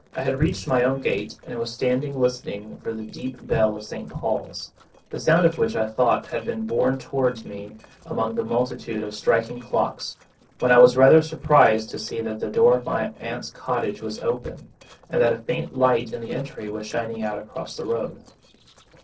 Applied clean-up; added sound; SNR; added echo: neural separator model SepFormer DNS4.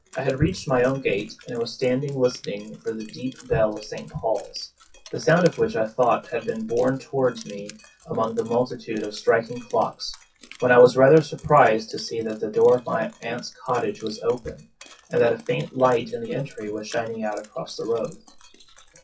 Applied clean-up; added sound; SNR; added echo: classical method WPE with log-MMSE.